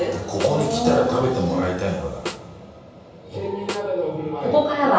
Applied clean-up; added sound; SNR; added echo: none; Snare drum; 16 dB; reverberation time 0.7 s.